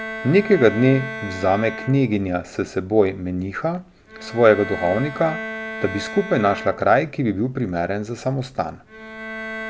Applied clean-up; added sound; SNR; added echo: none; Bowed string instrument; 12 dB; none.